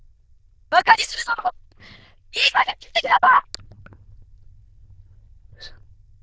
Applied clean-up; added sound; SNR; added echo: neural diffusion model UNIVERSE++.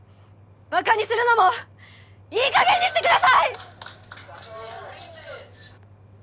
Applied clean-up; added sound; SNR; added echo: none; Applause / Clapping; 13 dB; none.